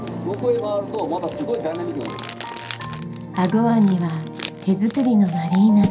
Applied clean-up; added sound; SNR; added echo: none; Crumpling, crinkling; 13 dB; reverberation time 0.3 s.